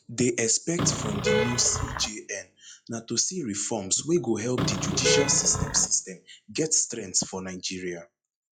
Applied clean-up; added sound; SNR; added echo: classical method log-MMSE.